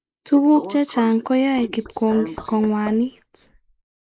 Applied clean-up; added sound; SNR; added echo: neural mask model Resemble Enhance denoiser.